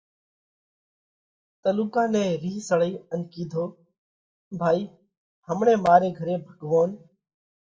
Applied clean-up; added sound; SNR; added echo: none; none; none; reverberation time 0.2 s.